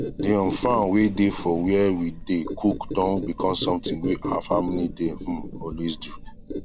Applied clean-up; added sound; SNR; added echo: none; Squeak; 8 dB; none.